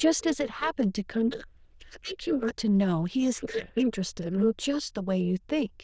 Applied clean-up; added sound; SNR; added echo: neural diffusion model UNIVERSE++.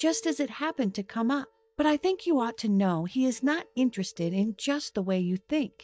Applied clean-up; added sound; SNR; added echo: neural mask model DeepFilterNet 3.